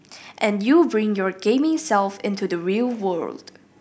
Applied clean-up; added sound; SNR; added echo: none; none; none; none.